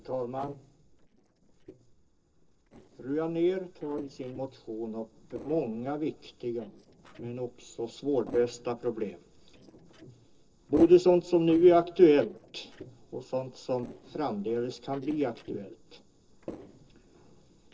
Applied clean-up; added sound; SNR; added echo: neural separator model SepFormer DNS4.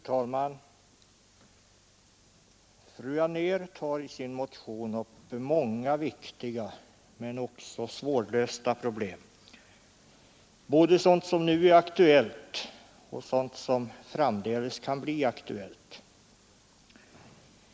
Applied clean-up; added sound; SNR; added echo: none; none; none; none.